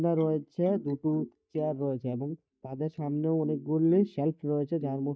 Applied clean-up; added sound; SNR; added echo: neural mask model DeepFilterNet 3.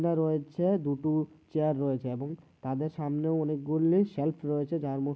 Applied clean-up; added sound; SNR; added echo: none; none; none; none.